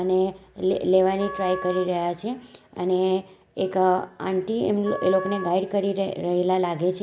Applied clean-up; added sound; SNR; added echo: none; Wind instrument, woodwind instrument; 14 dB; none.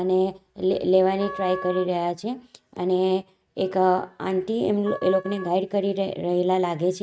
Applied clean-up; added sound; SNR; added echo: neural mask model RNNoise.